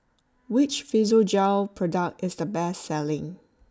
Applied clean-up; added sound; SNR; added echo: none; none; none; none.